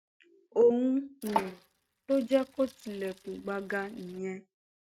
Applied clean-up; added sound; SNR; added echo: neural mask model RNNoise.